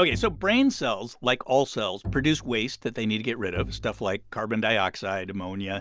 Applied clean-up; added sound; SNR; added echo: none; Bowed string instrument; 13 dB; none.